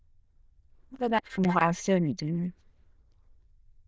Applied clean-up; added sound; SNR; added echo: neural diffusion model UNIVERSE++.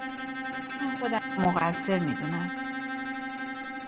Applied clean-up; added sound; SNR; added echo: none; Bowed string instrument; 2 dB; none.